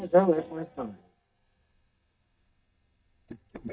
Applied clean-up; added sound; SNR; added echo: neural mask model DeepFilterNet 3.